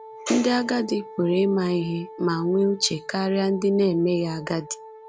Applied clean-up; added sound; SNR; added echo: none; Wind instrument, woodwind instrument; 18 dB; none.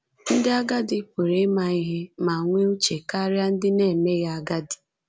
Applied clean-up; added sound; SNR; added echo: none; none; none; none.